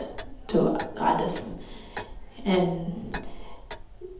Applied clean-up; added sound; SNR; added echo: none; Clock; 9 dB; reverberation time 2.2 s.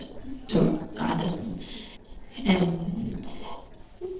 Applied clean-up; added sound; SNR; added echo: neural separator model SepFormer DNS4.